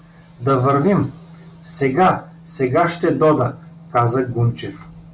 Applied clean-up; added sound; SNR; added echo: none; none; none; none.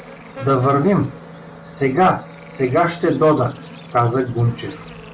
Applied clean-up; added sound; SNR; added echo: none; Bird / Insect; 20 dB; none.